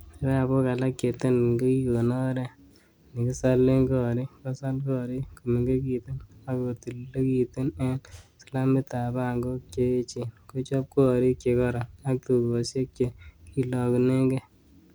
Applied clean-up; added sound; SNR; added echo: none; none; none; none.